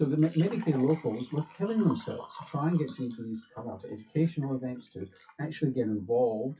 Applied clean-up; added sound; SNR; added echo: classical method WPE with log-MMSE.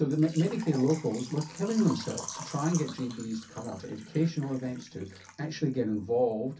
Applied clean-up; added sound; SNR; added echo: none; Water / Liquid; 16 dB; reverberation time 0.3 s.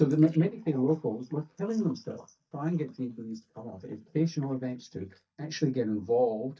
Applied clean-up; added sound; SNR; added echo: neural mask model DeepFilterNet 3.